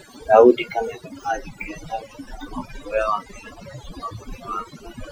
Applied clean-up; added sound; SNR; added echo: classical method Wiener filter.